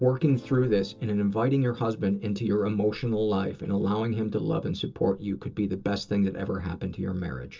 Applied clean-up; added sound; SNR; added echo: neural separator model SepFormer DNS4.